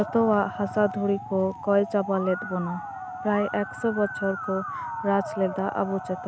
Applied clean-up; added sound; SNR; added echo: none; Musical instrument; 10 dB; none.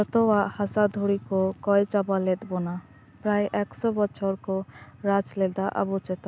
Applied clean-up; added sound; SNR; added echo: none; none; none; none.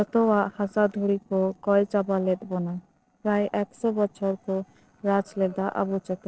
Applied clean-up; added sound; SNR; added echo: neural separator model SepFormer DNS4.